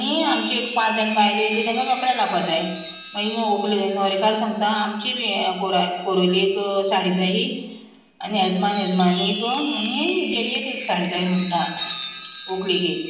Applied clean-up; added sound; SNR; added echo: none; Chime; 1 dB; reverberation time 0.8 s.